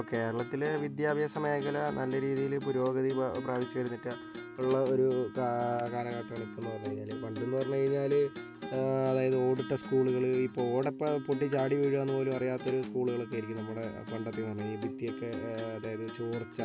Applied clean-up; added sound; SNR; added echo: none; Acoustic guitar; 11 dB; none.